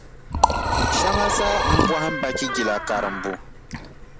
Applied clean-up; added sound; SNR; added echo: none; Liquid + Door; -4 dB; none.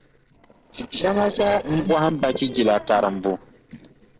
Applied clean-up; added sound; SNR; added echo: neural separator model SepFormer DNS4.